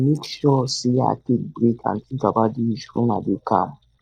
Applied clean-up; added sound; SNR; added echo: neural mask model DeepFilterNet 3.